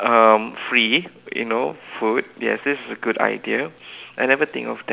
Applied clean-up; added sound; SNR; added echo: none; none; none; none.